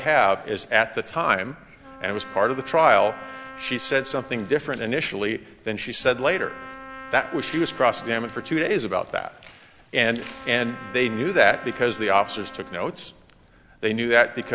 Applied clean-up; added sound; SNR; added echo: none; Trumpet; 18 dB; none.